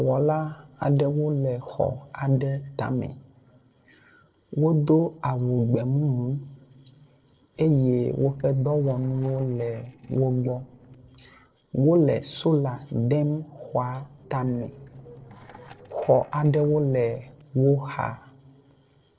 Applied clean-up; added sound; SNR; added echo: neural separator model SepFormer DNS4.